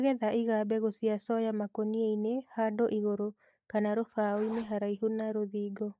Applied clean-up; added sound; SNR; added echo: neural mask model DeepFilterNet 3.